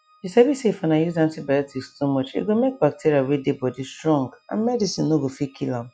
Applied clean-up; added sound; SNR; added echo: classical method log-MMSE.